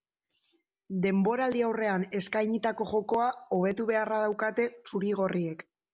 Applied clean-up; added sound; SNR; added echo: none; none; none; none.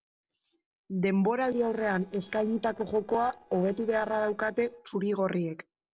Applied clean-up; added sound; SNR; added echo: neural separator model SepFormer DNS4.